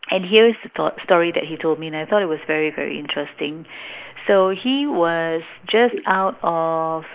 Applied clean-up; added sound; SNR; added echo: neural mask model Resemble Enhance denoiser.